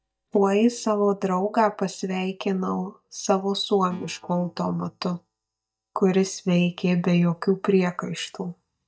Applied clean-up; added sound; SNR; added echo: neural mask model DeepFilterNet 3.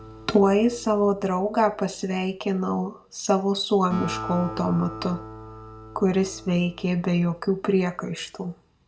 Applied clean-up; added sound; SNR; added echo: none; Acoustic guitar; 16 dB; reverberation time 0.3 s.